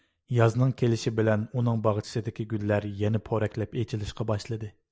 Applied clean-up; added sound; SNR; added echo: none; none; none; none.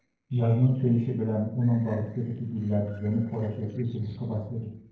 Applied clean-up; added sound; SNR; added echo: neural separator model SepFormer DNS4.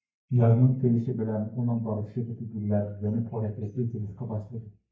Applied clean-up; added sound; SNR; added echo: neural mask model DeepFilterNet 3.